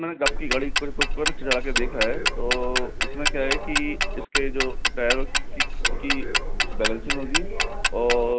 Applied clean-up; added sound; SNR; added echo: none; Tick-tock; -4 dB; none.